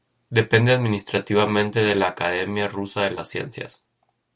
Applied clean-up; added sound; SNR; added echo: none; none; none; none.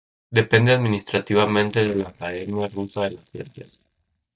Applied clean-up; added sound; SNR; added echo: neural mask model DeepFilterNet 3.